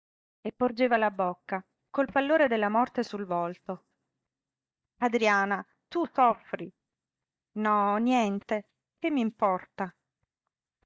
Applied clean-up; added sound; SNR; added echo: neural mask model DeepFilterNet 3.